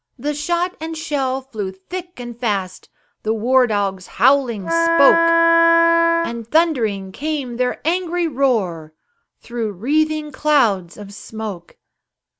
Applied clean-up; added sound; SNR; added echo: none; Wind instrument, woodwind instrument; -4 dB; none.